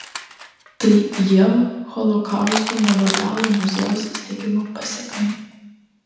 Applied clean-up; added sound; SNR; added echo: none; Crushing; 11 dB; reverberation time 1.0 s.